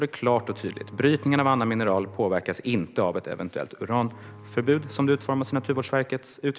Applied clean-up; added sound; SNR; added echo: none; Bowed string instrument; 19 dB; none.